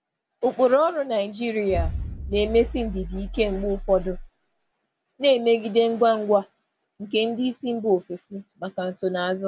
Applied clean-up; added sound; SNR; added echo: none; Explosion; 8 dB; none.